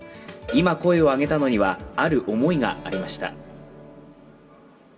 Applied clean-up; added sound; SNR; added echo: none; Cowbell; 18 dB; reverberation time 0.3 s.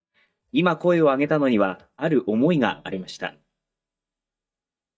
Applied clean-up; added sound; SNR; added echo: neural mask model DeepFilterNet 3.